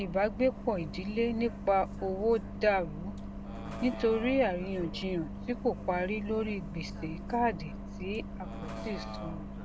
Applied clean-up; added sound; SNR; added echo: none; Bus; 8 dB; none.